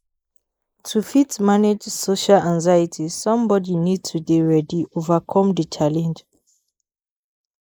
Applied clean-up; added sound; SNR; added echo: neural mask model Resemble Enhance denoiser.